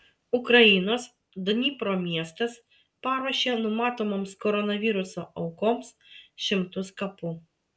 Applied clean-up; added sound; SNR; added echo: none; none; none; none.